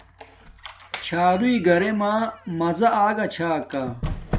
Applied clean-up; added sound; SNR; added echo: none; Squeak; 12 dB; none.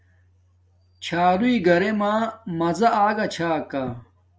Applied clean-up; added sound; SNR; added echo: none; none; none; none.